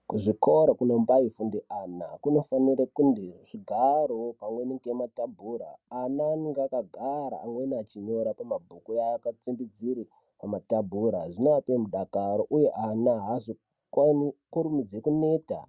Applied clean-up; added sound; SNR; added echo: none; none; none; none.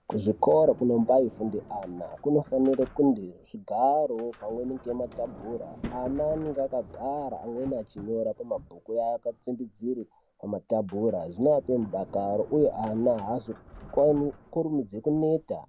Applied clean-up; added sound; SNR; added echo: none; Sliding door; 20 dB; none.